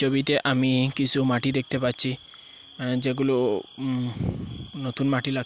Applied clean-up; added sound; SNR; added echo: none; none; none; none.